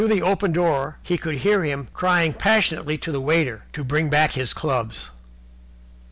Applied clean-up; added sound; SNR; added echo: none; none; none; none.